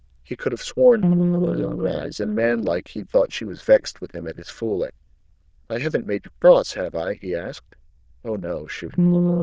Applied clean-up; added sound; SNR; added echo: neural diffusion model UNIVERSE++.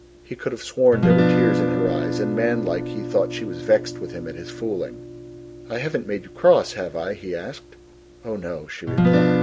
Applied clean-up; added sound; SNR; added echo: none; Guitar; 0 dB; none.